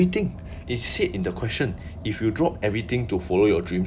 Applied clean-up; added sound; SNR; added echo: none; Car; 13 dB; none.